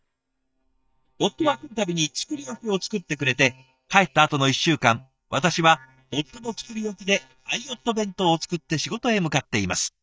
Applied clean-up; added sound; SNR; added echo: neural mask model DeepFilterNet 3.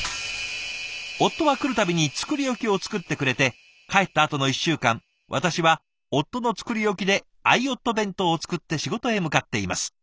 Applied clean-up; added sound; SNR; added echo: none; none; none; none.